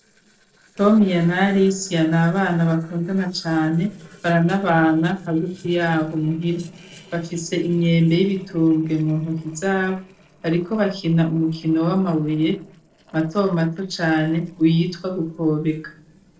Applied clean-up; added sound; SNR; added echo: neural separator model SepFormer DNS4.